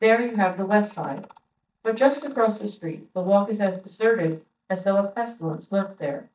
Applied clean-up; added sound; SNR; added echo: neural mask model DeepFilterNet 3.